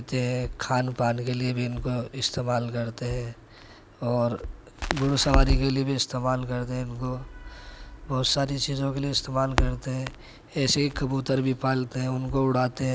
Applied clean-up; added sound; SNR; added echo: none; Crackle; 6 dB; none.